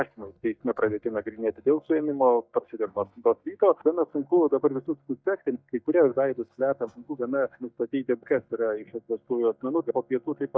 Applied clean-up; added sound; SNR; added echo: neural mask model DeepFilterNet 3.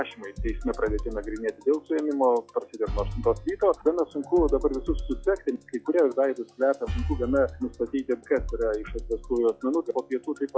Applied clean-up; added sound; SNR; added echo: classical method log-MMSE.